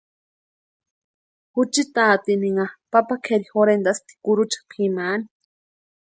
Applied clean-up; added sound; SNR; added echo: none; none; none; none.